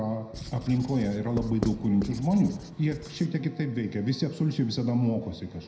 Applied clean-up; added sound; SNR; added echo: none; Writing; 12 dB; reverberation time 0.8 s.